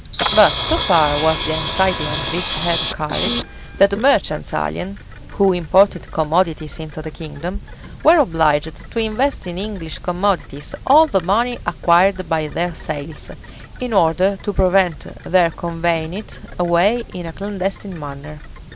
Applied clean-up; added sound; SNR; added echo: none; Camera; 10 dB; none.